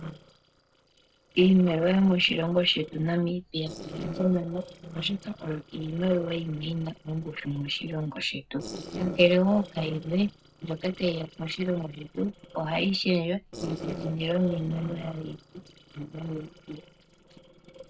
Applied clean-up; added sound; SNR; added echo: neural separator model SepFormer DNS4.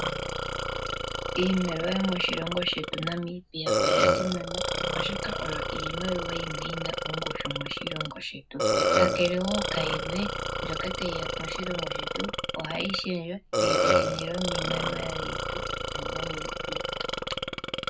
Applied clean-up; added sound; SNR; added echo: none; Burping, eructation; -4 dB; reverberation time 0.3 s.